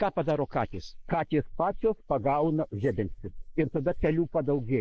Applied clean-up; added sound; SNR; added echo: neural mask model Resemble Enhance denoiser.